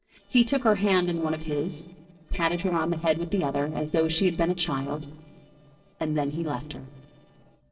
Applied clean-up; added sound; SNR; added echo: neural separator model SepFormer DNS4.